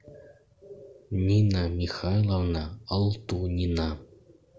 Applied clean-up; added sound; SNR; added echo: none; none; none; none.